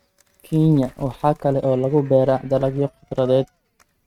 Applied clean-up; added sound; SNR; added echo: neural mask model RNNoise.